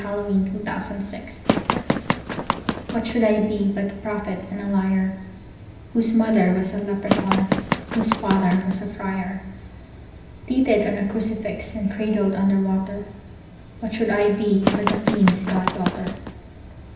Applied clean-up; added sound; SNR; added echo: none; Run; 1 dB; reverberation time 0.9 s.